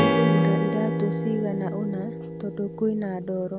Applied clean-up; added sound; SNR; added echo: none; Strum; -2 dB; none.